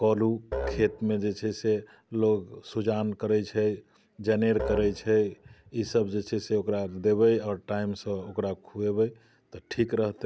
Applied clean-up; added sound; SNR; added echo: none; Musical instrument; 12 dB; none.